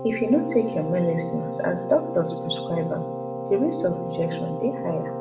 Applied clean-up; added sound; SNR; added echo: none; Keyboard (musical); 6 dB; reverberation time 0.6 s.